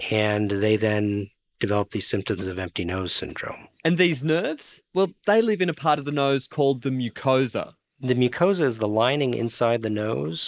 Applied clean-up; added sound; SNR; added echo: neural mask model Resemble Enhance denoiser.